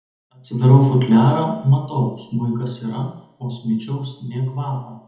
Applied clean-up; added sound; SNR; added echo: none; none; none; reverberation time 1.0 s.